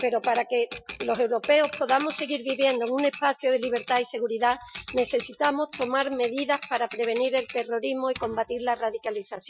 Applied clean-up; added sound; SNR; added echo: classical method Wiener filter.